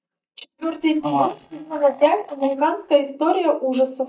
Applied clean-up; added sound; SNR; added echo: neural mask model DeepFilterNet 3.